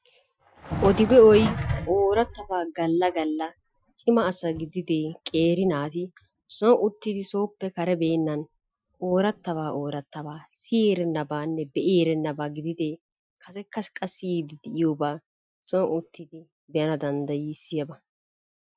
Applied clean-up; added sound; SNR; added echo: classical method Wiener filter.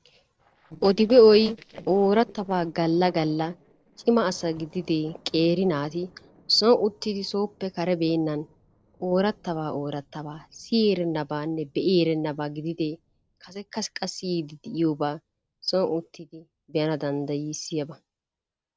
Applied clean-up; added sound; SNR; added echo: neural separator model SepFormer DNS4.